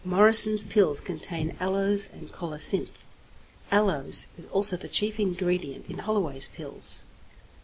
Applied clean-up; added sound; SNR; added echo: none; none; none; none.